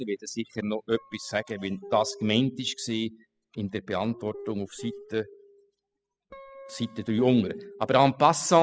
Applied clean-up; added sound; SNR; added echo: classical method spectral subtraction.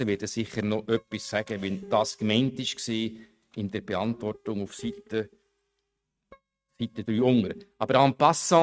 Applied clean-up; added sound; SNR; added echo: neural mask model RNNoise.